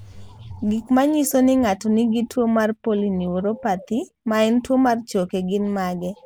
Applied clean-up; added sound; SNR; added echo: none; none; none; none.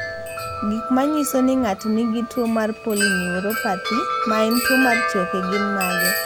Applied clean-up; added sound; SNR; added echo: none; Wind chime; 3 dB; none.